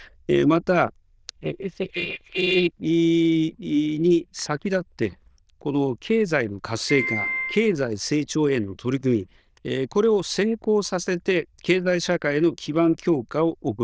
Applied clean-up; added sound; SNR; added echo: neural diffusion model UNIVERSE++.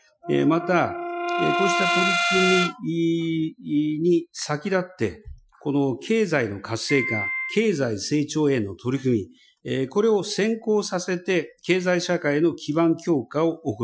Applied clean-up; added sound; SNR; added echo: classical method Wiener filter.